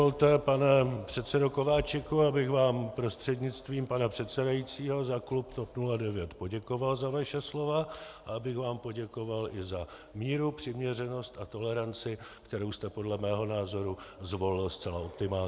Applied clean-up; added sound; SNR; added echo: none; none; none; none.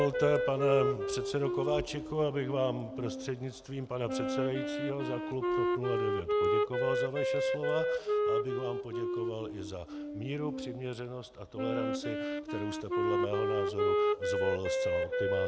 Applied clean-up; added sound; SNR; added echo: none; Wind instrument, woodwind instrument; -3 dB; none.